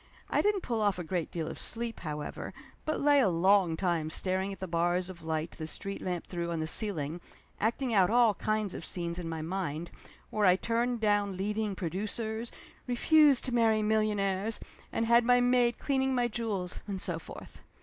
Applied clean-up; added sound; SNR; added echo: none; none; none; none.